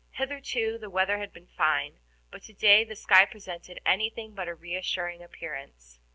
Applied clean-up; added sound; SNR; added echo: none; none; none; none.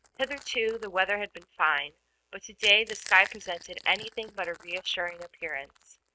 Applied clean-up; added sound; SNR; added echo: neural mask model RNNoise.